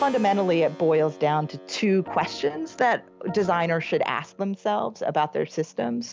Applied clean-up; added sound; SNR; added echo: none; Keyboard (musical) + Organ; 19 dB; none.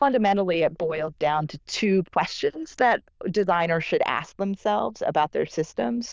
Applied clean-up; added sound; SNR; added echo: neural diffusion model UNIVERSE++.